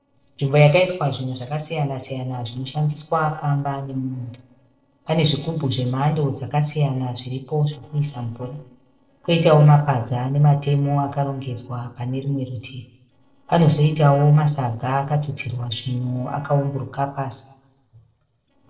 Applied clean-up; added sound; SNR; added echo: neural separator model SepFormer DNS4.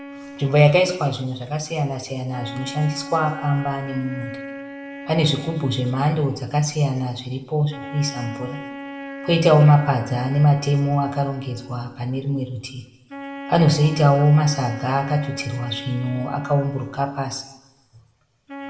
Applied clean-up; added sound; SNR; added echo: none; Wind instrument, woodwind instrument; 14 dB; reverberation time 0.8 s.